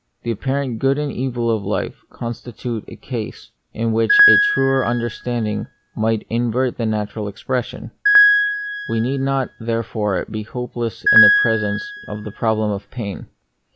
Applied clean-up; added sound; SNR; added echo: none; Piano; -3 dB; none.